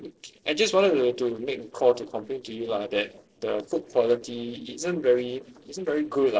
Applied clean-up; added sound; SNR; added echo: neural separator model SepFormer DNS4.